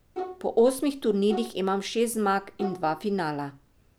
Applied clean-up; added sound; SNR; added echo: none; Bowed string instrument; 13 dB; none.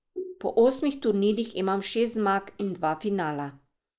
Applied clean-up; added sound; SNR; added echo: neural mask model Resemble Enhance denoiser.